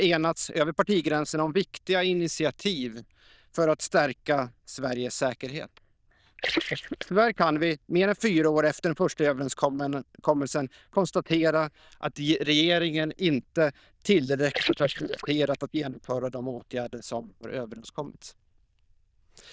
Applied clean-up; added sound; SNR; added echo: neural diffusion model UNIVERSE++.